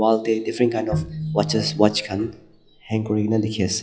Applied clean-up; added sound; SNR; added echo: classical method log-MMSE.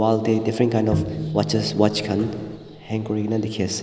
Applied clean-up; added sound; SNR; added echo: none; Bowed string instrument; 8 dB; none.